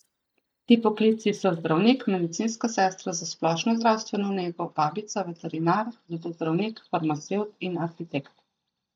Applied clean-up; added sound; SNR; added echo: neural mask model DeepFilterNet 3.